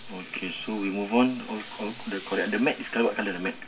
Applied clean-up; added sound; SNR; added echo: none; Tools; 18 dB; reverberation time 0.2 s.